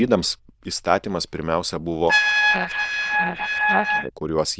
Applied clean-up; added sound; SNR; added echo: neural diffusion model UNIVERSE++.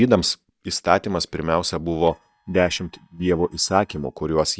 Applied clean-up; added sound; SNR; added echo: neural mask model DeepFilterNet 3.